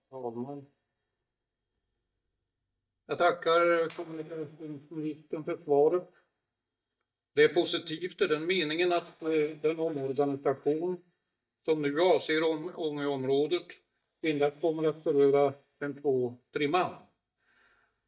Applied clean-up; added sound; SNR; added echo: neural mask model DeepFilterNet 3.